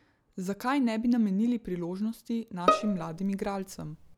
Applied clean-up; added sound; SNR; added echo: none; Bowed string instrument; 1 dB; none.